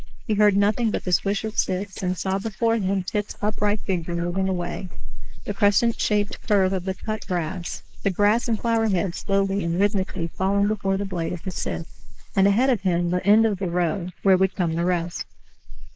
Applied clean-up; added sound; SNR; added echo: neural mask model Resemble Enhance denoiser.